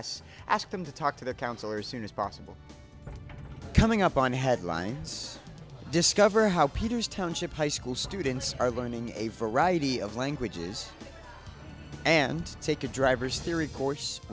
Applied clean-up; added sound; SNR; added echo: none; Sliding door; 20 dB; none.